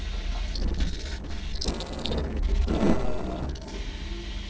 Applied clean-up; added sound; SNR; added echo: neural separator model SepFormer DNS4.